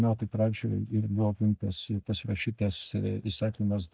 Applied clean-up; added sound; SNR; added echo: neural mask model DeepFilterNet 3.